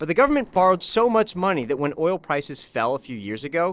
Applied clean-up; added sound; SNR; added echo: neural separator model SepFormer DNS4.